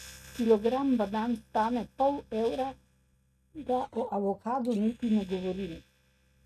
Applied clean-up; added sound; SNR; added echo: neural mask model RNNoise.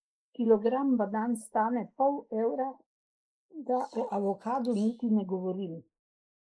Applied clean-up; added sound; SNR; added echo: neural mask model Resemble Enhance denoiser.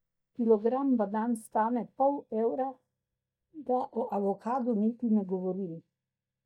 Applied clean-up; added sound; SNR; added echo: neural mask model DeepFilterNet 3.